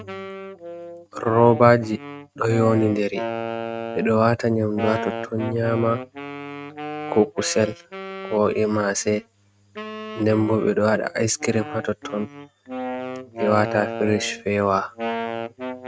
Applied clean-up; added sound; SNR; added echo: neural mask model RNNoise.